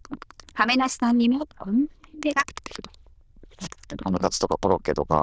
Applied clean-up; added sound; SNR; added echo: neural diffusion model UNIVERSE++.